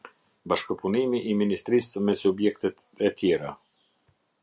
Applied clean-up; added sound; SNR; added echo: none; none; none; none.